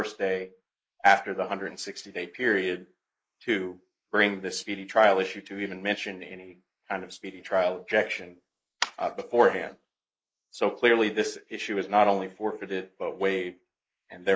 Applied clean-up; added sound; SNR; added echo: neural mask model Resemble Enhance denoiser.